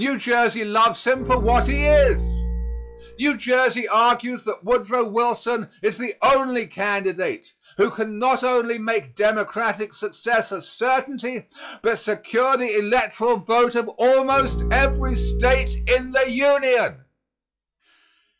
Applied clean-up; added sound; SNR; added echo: classical method log-MMSE.